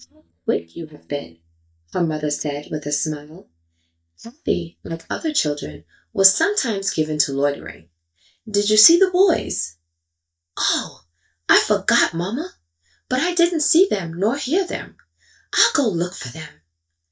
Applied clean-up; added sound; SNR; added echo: neural mask model DeepFilterNet 3.